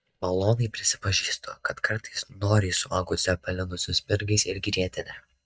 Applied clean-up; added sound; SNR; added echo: neural mask model DeepFilterNet 3.